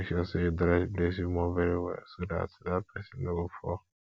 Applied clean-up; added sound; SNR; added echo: none; none; none; none.